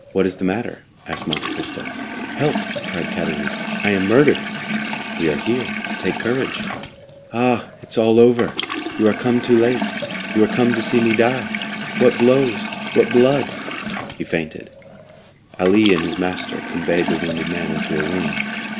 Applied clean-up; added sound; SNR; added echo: none; Sink (filling or washing) / Water tap, faucet; 6 dB; none.